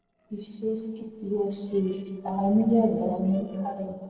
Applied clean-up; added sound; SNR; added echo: neural separator model SepFormer DNS4.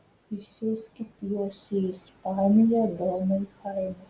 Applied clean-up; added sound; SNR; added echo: none; none; none; none.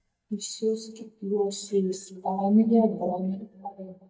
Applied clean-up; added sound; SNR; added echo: neural mask model DeepFilterNet 3.